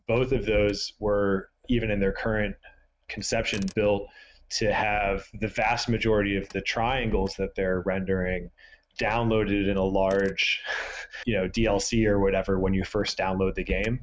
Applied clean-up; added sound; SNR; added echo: neural mask model RNNoise.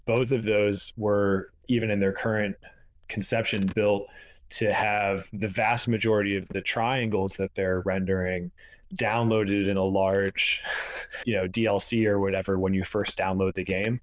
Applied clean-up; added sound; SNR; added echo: neural diffusion model UNIVERSE++.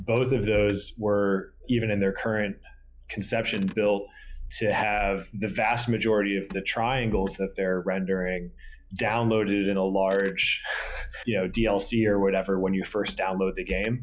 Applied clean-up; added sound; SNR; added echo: classical method log-MMSE.